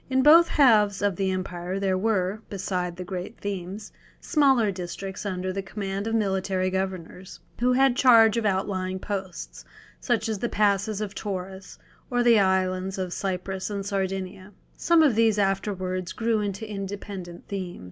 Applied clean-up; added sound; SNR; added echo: none; none; none; none.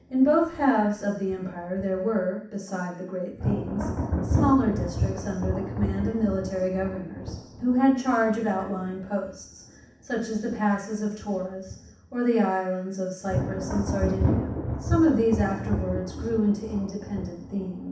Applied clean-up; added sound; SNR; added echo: none; Thunder; 5 dB; reverberation time 0.7 s.